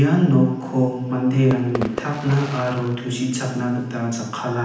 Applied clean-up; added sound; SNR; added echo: none; Fireworks; 12 dB; reverberation time 0.9 s.